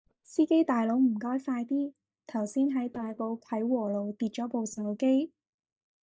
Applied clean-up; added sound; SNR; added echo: neural mask model DeepFilterNet 3.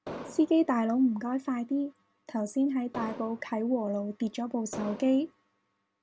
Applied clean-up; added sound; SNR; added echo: none; Explosion; 12 dB; none.